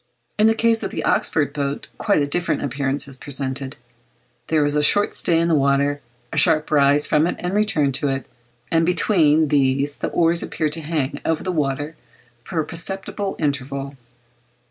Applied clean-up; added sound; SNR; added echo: none; none; none; none.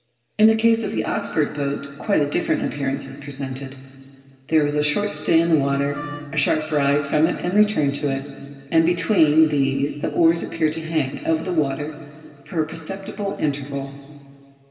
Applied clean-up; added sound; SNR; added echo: none; Wind instrument, woodwind instrument; 15 dB; reverberation time 2.4 s.